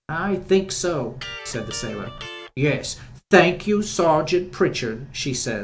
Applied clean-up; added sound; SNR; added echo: none; Electric guitar; 16 dB; none.